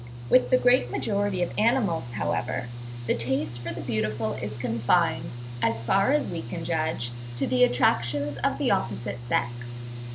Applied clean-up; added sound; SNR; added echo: none; Mechanical fan / Engine; 9 dB; none.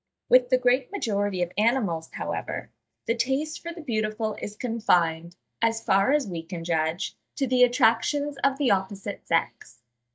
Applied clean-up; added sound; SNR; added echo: neural mask model DeepFilterNet 3.